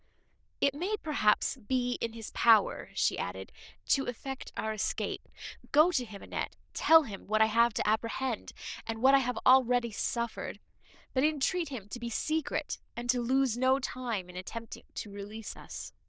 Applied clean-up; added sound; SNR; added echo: neural diffusion model UNIVERSE++.